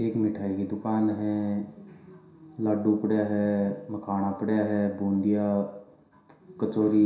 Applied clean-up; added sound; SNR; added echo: none; none; none; reverberation time 0.7 s.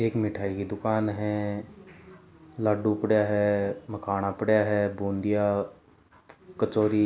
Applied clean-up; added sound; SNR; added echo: none; none; none; none.